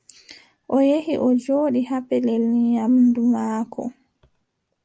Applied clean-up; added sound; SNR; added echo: none; none; none; none.